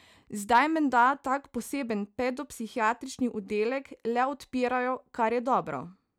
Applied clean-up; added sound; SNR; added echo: none; none; none; none.